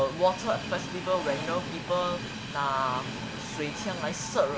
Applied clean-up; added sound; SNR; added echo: none; Train; 6 dB; none.